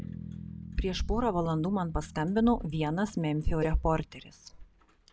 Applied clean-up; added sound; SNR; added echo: none; Bass guitar + Cowbell; 15 dB; none.